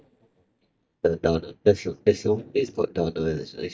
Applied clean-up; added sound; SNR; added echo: neural mask model DeepFilterNet 3.